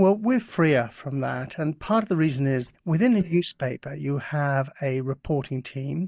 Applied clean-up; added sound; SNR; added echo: neural mask model DeepFilterNet 3.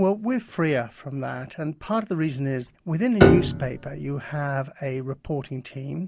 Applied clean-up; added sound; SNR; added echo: none; Piano; -4 dB; none.